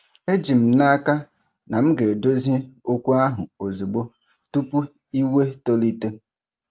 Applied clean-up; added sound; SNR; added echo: none; none; none; none.